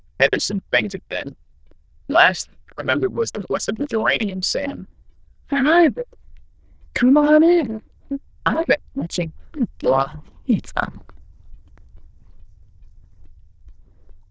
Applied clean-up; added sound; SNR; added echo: neural diffusion model UNIVERSE++.